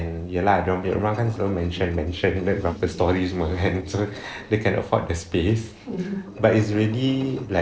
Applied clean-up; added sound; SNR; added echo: neural separator model SepFormer DNS4.